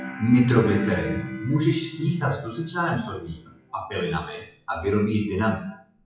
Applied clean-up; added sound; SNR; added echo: classical method WPE with log-MMSE.